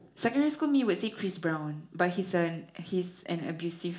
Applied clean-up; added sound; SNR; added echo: none; none; none; reverberation time 0.4 s.